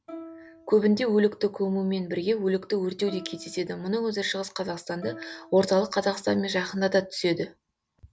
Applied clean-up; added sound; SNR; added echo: none; Plucked string instrument; 20 dB; none.